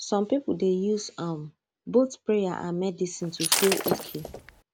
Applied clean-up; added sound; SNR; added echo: none; Shatter; 2 dB; none.